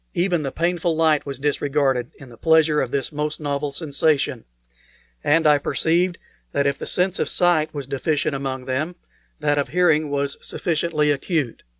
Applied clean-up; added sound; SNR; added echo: none; none; none; none.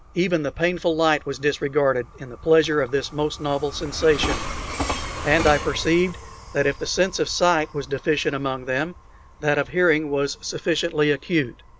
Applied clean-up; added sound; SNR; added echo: none; Train; 12 dB; none.